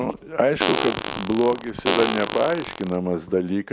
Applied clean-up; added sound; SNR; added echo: none; Fart; 4 dB; none.